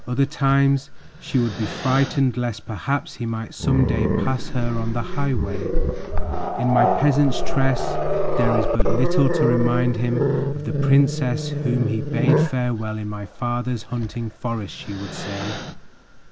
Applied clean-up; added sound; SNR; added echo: none; Growling; -1 dB; none.